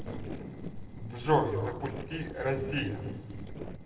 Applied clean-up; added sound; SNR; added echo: neural separator model SepFormer DNS4.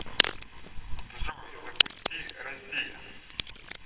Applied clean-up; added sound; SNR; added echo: neural separator model SepFormer WHAMR!.